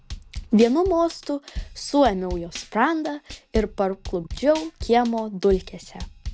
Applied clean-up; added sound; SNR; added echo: none; Drum kit; 13 dB; none.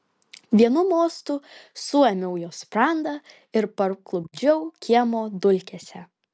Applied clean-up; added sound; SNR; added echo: none; none; none; none.